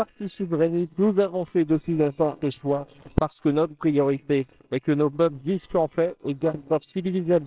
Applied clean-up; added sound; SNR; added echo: neural separator model SepFormer WHAMR!.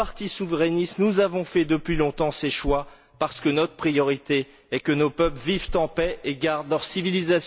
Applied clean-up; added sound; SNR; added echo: none; none; none; none.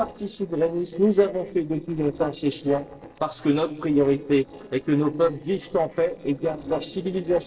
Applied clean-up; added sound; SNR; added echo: neural separator model SepFormer DNS4.